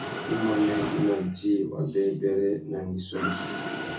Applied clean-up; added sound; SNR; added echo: none; Mechanisms; 8 dB; reverberation time 0.3 s.